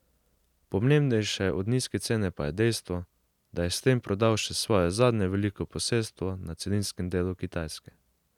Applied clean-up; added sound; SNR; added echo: none; none; none; none.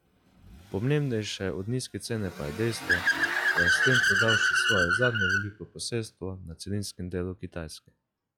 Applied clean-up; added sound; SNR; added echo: classical method log-MMSE.